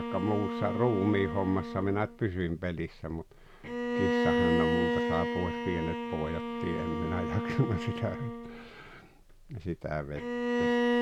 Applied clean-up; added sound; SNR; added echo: none; Bowed string instrument; 0 dB; none.